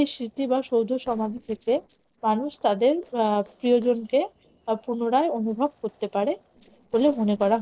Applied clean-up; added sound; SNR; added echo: neural separator model SepFormer DNS4.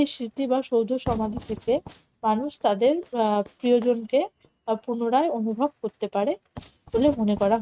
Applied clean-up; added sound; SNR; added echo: neural mask model RNNoise.